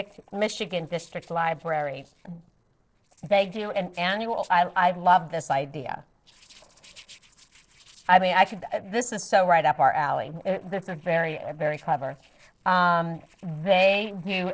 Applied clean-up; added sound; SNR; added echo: neural separator model SepFormer DNS4.